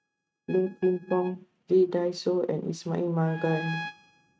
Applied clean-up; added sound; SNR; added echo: neural mask model RNNoise.